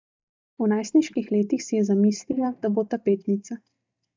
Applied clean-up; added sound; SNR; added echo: neural mask model DeepFilterNet 3.